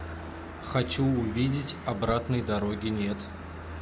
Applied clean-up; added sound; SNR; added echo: none; none; none; none.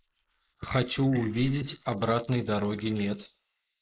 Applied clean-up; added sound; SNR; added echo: neural mask model Resemble Enhance denoiser.